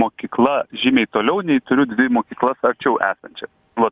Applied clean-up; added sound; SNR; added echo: none; none; none; none.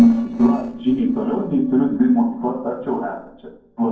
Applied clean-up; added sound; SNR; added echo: neural separator model SepFormer DNS4.